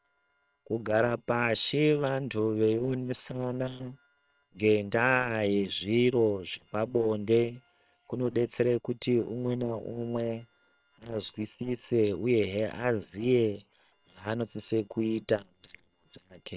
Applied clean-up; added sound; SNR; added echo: neural separator model SepFormer WHAM!.